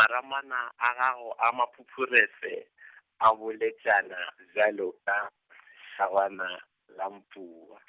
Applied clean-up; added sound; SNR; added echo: none; none; none; none.